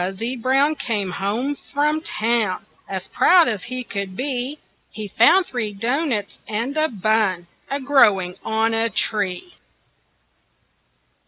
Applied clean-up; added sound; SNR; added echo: none; none; none; none.